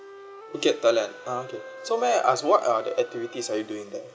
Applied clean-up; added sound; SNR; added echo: none; Wind instrument, woodwind instrument; 18 dB; none.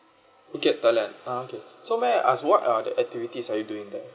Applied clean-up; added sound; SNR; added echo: none; none; none; none.